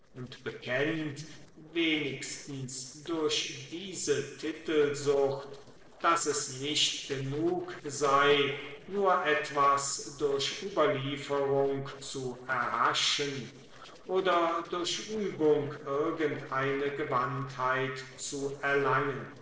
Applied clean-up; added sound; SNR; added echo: neural separator model SepFormer DNS4.